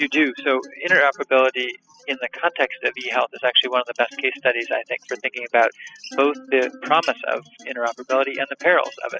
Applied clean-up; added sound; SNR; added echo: classical method spectral subtraction.